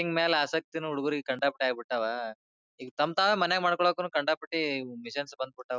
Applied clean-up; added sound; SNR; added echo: none; none; none; none.